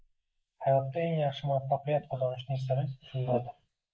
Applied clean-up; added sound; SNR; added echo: neural mask model Resemble Enhance denoiser.